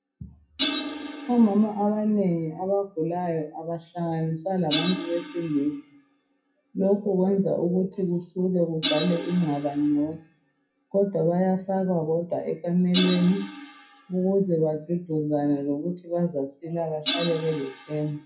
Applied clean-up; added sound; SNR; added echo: classical method WPE with log-MMSE.